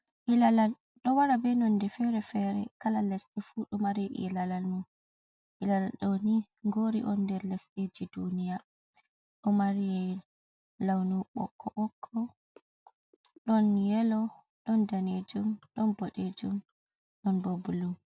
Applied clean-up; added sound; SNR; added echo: none; none; none; none.